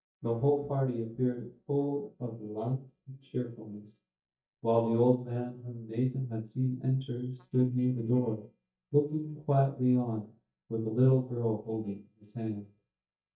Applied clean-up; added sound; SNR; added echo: neural mask model DeepFilterNet 3.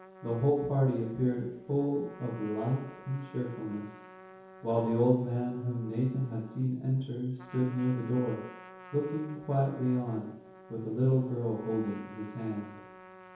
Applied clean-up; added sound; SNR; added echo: none; Trumpet; 20 dB; reverberation time 2.2 s.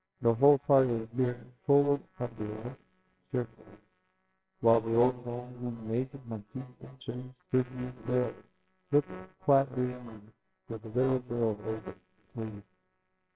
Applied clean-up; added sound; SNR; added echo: neural separator model SepFormer WHAMR!.